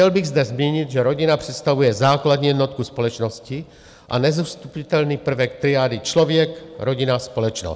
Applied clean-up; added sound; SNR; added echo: none; none; none; none.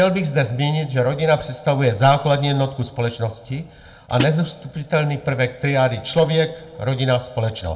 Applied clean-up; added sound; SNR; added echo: none; Hi-hat; 2 dB; reverberation time 0.3 s.